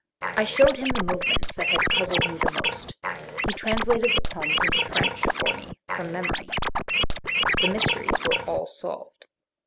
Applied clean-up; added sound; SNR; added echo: none; Scratching (performance technique); -4 dB; none.